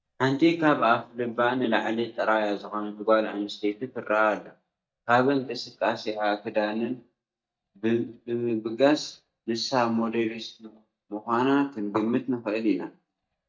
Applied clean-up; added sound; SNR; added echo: neural mask model DeepFilterNet 3.